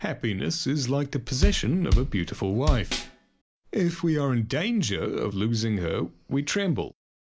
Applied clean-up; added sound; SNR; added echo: none; Bass drum; -1 dB; none.